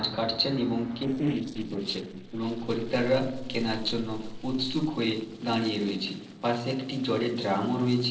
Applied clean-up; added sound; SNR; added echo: neural separator model SepFormer DNS4.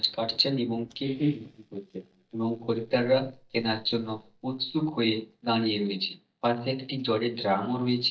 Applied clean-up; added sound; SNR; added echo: neural mask model DeepFilterNet 3.